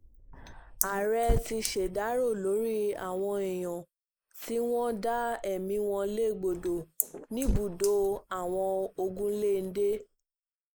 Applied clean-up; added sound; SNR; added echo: neural mask model Resemble Enhance denoiser.